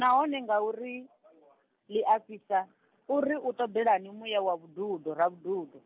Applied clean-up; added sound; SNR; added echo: none; none; none; none.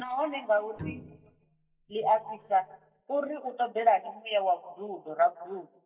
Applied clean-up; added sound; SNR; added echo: neural mask model DeepFilterNet 3.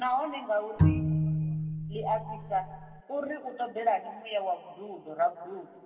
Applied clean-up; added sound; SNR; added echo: none; Bowed string instrument; -4 dB; reverberation time 2.1 s.